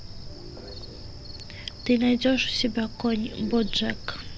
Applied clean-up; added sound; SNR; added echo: none; Cricket; 10 dB; none.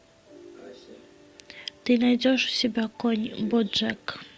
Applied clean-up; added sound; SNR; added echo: none; none; none; none.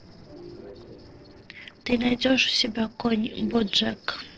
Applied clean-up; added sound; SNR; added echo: neural separator model SepFormer DNS4.